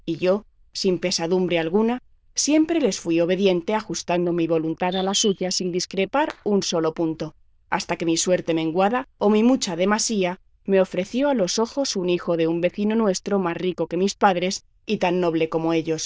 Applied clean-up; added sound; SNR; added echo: neural diffusion model UNIVERSE++.